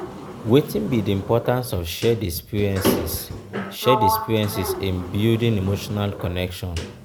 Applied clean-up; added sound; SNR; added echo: none; Sliding door; 6 dB; none.